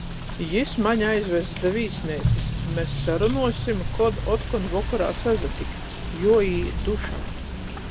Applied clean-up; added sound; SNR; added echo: none; Motor vehicle (road) / Rain; 3 dB; none.